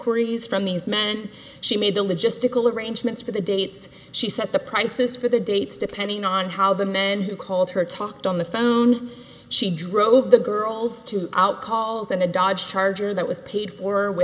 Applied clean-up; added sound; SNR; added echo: neural mask model Resemble Enhance denoiser.